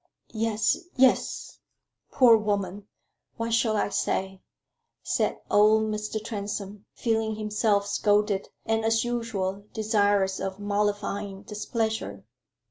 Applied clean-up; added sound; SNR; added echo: none; none; none; none.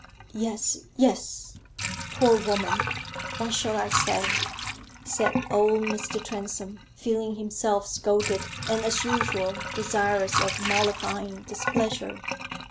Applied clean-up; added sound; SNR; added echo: none; Sink (filling or washing) / Water; 4 dB; none.